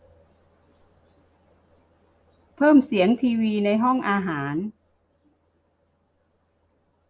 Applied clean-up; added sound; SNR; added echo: none; none; none; none.